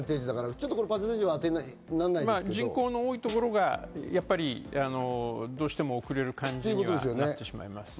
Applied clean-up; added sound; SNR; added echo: none; Snare drum; 19 dB; none.